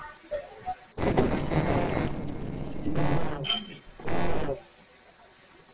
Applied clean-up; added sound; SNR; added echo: neural separator model SepFormer DNS4.